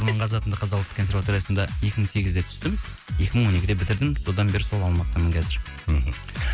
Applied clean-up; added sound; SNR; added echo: none; none; none; none.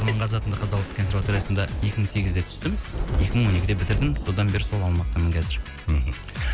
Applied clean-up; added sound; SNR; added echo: none; Thunder / Rain; 10 dB; none.